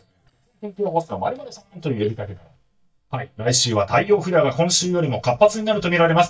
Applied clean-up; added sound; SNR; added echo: neural mask model DeepFilterNet 3.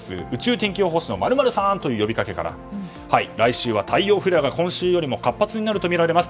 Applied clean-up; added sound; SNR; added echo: none; none; none; none.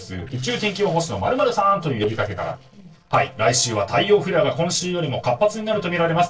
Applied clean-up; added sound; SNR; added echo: neural separator model SepFormer DNS4.